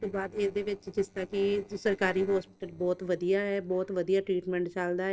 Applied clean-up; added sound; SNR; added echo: neural separator model SepFormer DNS4.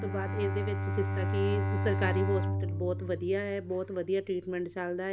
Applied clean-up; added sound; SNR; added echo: none; Bowed string instrument; 0 dB; none.